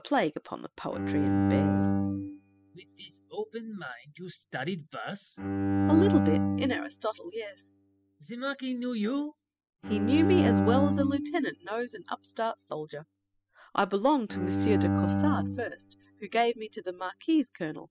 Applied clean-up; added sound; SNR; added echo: classical method spectral subtraction.